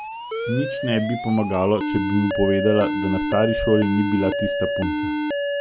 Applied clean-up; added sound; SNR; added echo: none; Alarm; 2 dB; none.